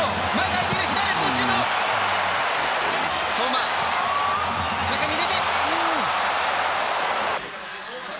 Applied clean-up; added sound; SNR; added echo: none; none; none; none.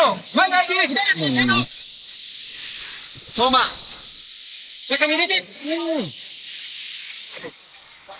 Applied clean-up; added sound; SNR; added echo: neural mask model Resemble Enhance denoiser.